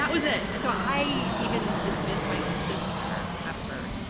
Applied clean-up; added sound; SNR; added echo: none; Fixed-wing aircraft, airplane; -2 dB; none.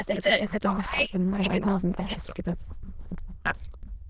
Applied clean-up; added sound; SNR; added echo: neural diffusion model UNIVERSE++.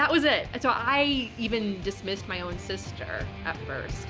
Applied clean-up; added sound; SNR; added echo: none; none; none; none.